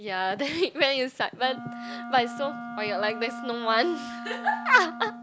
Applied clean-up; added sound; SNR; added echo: none; Wind instrument, woodwind instrument; 11 dB; none.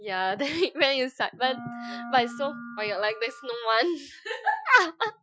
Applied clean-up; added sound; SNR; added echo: classical method Wiener filter.